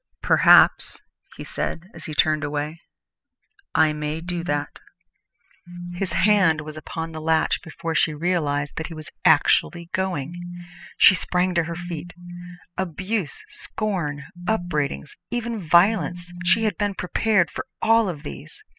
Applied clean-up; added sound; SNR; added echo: classical method spectral subtraction.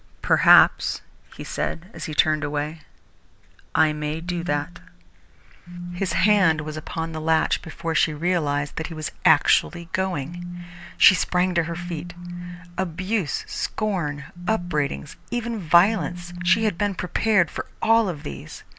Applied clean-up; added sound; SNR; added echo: none; Telephone; 11 dB; none.